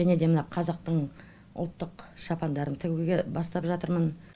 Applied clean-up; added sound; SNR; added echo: none; none; none; none.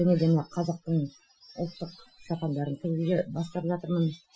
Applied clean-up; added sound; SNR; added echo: classical method Wiener filter.